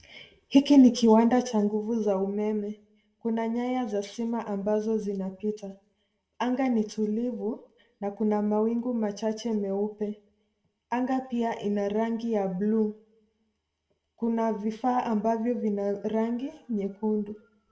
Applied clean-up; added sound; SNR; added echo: none; none; none; reverberation time 0.6 s.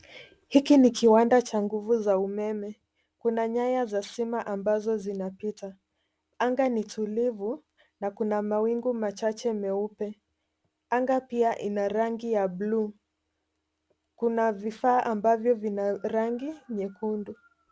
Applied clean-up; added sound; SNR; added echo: none; none; none; none.